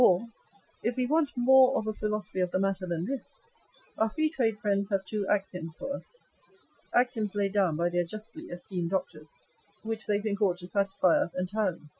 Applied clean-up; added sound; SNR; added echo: classical method Wiener filter.